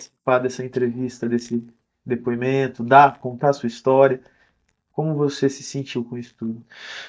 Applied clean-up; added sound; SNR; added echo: neural mask model DeepFilterNet 3.